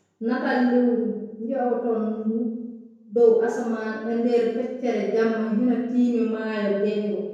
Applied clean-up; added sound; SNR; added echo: none; none; none; reverberation time 1.0 s.